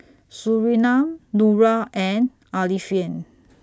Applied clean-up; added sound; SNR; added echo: none; none; none; none.